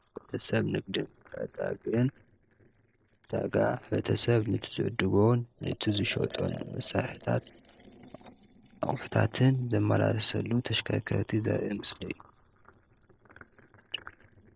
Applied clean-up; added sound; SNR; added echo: neural separator model SepFormer DNS4.